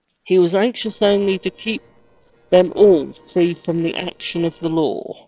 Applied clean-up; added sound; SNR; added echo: neural separator model SepFormer DNS4.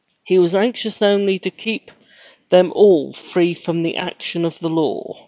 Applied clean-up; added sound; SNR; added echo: none; none; none; none.